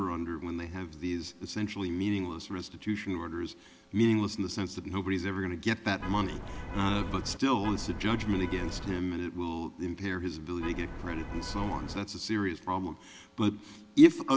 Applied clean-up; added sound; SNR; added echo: none; Vehicle horn, car horn, honking; 7 dB; none.